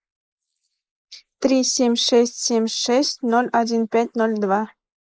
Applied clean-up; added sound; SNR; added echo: neural mask model Resemble Enhance denoiser.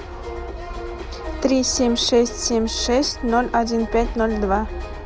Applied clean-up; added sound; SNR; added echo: none; none; none; none.